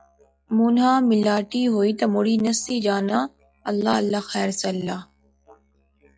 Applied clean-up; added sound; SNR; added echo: classical method log-MMSE.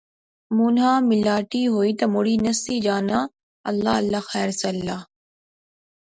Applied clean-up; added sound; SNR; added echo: none; none; none; none.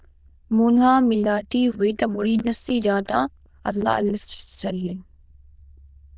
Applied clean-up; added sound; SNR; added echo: neural diffusion model UNIVERSE++.